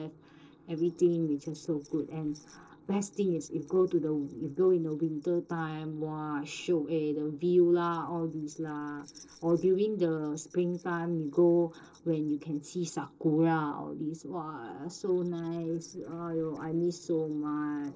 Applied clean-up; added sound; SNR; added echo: neural separator model SepFormer DNS4.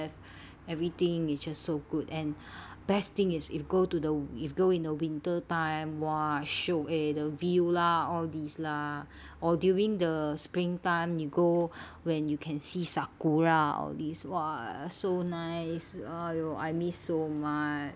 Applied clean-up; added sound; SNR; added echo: none; none; none; none.